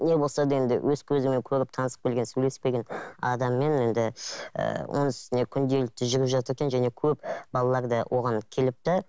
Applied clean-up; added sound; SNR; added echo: none; none; none; none.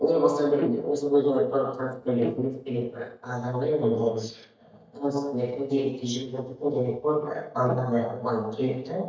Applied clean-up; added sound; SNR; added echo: neural mask model DeepFilterNet 3.